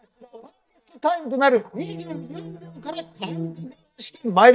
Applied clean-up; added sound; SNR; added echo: neural mask model DeepFilterNet 3.